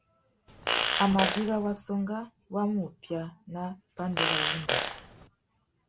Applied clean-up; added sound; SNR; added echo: none; Fart; -1 dB; none.